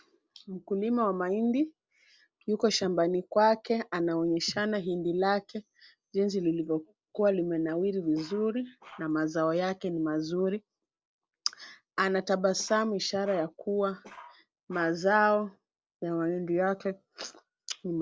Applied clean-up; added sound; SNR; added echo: neural separator model SepFormer DNS4.